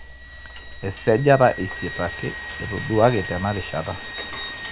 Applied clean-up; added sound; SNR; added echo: none; Wind instrument, woodwind instrument + Frying (food); 11 dB; none.